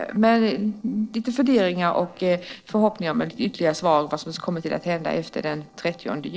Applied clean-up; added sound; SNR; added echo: neural separator model SepFormer DNS4.